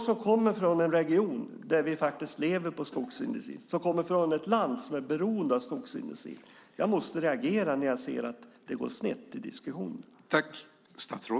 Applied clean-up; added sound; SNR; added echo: none; none; none; none.